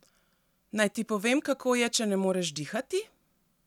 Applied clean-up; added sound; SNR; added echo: none; none; none; none.